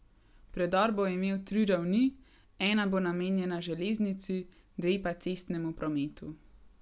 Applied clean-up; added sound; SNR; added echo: none; none; none; none.